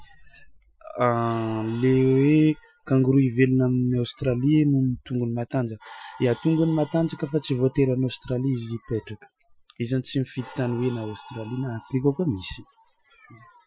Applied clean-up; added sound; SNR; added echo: classical method Wiener filter.